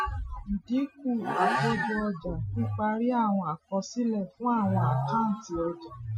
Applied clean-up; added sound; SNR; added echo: classical method Wiener filter.